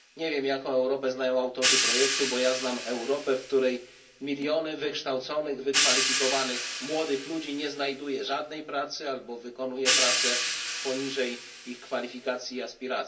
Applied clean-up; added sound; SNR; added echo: none; Hi-hat; 1 dB; reverberation time 0.3 s.